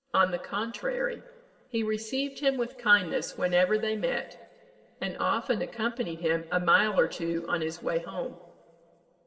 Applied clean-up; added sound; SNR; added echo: none; none; none; reverberation time 3.0 s.